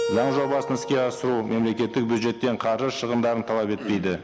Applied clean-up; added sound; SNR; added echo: none; Keyboard (musical); 11 dB; none.